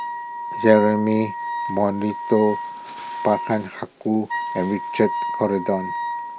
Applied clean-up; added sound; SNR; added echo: none; Wind instrument, woodwind instrument; 6 dB; none.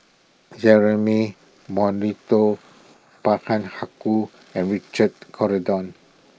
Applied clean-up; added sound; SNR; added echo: neural mask model Resemble Enhance denoiser.